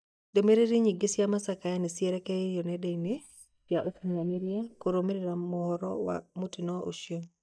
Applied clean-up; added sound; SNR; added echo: neural mask model DeepFilterNet 3.